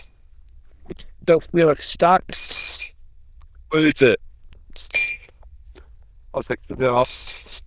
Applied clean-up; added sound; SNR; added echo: neural diffusion model UNIVERSE++.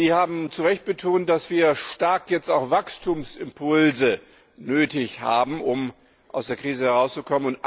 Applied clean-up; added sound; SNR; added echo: none; none; none; none.